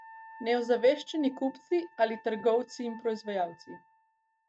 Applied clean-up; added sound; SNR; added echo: neural mask model RNNoise.